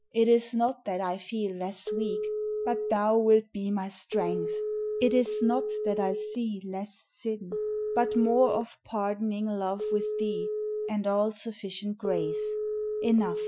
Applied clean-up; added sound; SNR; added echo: classical method Wiener filter.